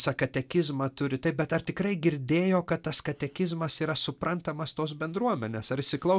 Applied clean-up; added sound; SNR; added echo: none; none; none; none.